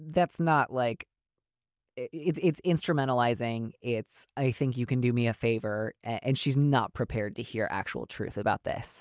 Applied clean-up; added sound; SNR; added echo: none; none; none; none.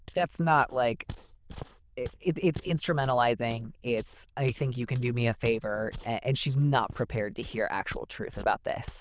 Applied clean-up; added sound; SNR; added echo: neural diffusion model UNIVERSE++.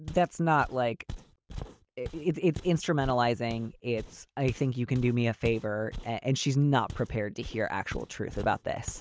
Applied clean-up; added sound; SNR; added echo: none; Walk, footsteps; 14 dB; none.